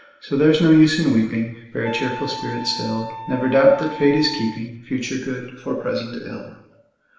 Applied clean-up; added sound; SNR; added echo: none; Wind instrument, woodwind instrument; 13 dB; reverberation time 0.9 s.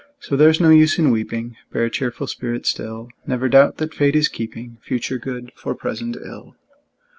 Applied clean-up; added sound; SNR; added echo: none; none; none; none.